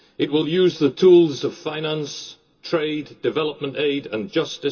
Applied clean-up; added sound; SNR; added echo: none; none; none; reverberation time 0.2 s.